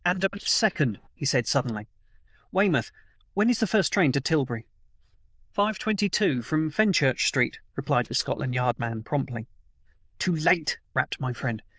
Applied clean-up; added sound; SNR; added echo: neural diffusion model UNIVERSE++.